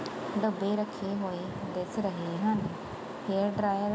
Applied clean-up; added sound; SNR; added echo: none; none; none; none.